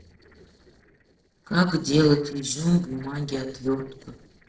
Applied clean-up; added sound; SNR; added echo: neural separator model SepFormer DNS4.